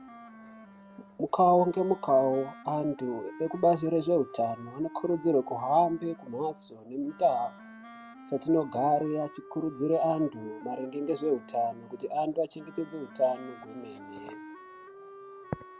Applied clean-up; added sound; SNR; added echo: none; Wind instrument, woodwind instrument; 18 dB; none.